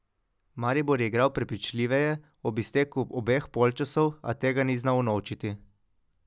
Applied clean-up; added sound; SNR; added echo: none; none; none; none.